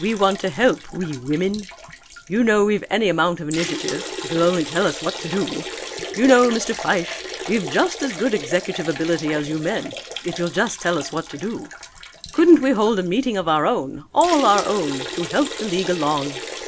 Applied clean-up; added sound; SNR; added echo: none; Liquid; 12 dB; none.